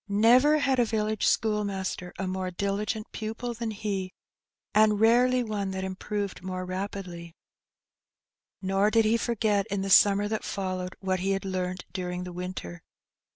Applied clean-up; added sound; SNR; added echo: none; none; none; none.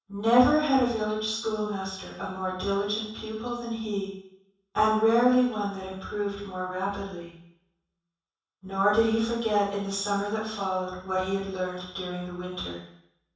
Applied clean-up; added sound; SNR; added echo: none; none; none; reverberation time 0.7 s.